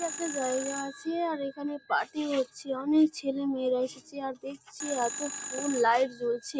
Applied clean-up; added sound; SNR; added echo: none; Telephone; 12 dB; none.